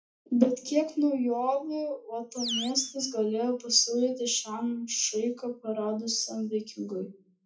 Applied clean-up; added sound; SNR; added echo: classical method WPE with log-MMSE.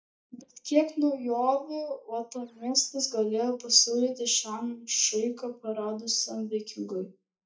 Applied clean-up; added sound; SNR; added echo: neural mask model DeepFilterNet 3.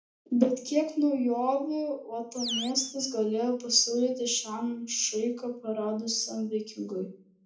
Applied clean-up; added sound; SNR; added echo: none; Animal; 13 dB; reverberation time 0.3 s.